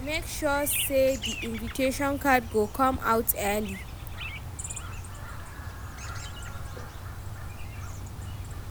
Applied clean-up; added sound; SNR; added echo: none; Chirp, tweet; 7 dB; none.